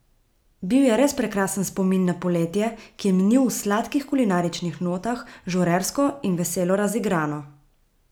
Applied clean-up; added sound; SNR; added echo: none; none; none; none.